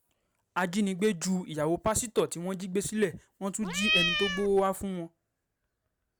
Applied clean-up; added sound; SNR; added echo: none; Cat; -2 dB; none.